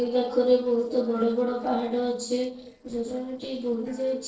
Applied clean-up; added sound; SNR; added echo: neural separator model SepFormer DNS4.